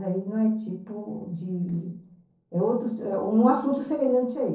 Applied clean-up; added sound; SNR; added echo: neural separator model SepFormer DNS4.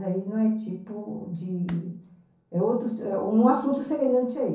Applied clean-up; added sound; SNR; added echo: none; Clapping; 19 dB; reverberation time 0.6 s.